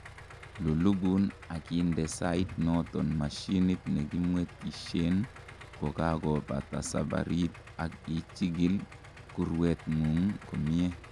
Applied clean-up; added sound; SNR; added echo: none; Idling; 17 dB; none.